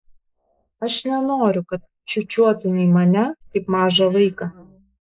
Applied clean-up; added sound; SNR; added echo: neural mask model Resemble Enhance denoiser.